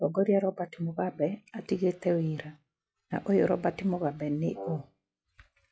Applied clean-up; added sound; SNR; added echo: classical method log-MMSE.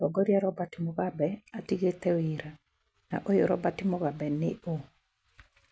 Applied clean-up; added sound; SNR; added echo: none; none; none; none.